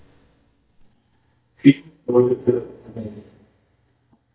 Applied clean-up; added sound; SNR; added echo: neural mask model DeepFilterNet 3.